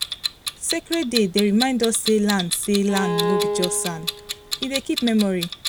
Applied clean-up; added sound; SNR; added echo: none; Clock + Bowed string instrument; 5 dB; none.